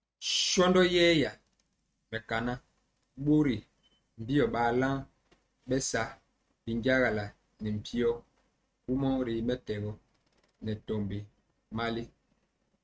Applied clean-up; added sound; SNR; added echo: neural mask model RNNoise.